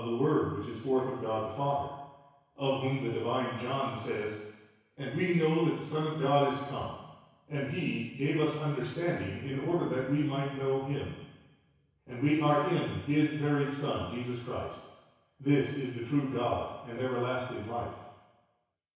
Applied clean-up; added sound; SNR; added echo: none; none; none; reverberation time 1.1 s.